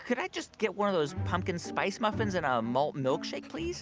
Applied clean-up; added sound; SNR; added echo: none; none; none; none.